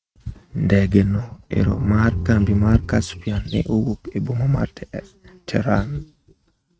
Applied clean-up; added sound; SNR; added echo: neural mask model RNNoise.